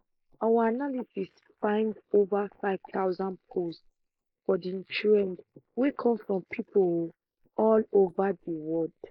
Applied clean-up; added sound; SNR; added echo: neural mask model Resemble Enhance denoiser.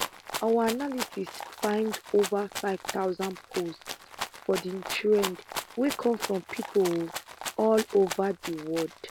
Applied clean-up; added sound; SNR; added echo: none; Rattle (instrument); 10 dB; none.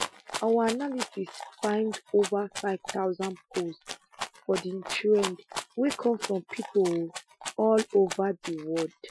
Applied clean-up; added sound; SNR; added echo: classical method Wiener filter.